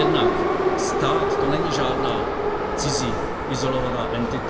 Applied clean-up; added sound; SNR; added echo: none; Subway, metro, underground; -5 dB; reverberation time 1.1 s.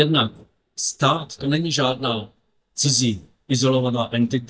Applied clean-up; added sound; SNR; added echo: neural mask model DeepFilterNet 3.